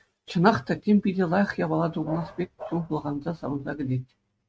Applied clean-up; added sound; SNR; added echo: neural mask model RNNoise.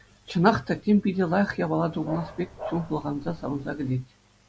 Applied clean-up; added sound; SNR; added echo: none; Dog; 13 dB; none.